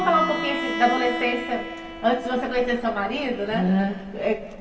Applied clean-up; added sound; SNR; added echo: none; Bowed string instrument; 9 dB; reverberation time 2.5 s.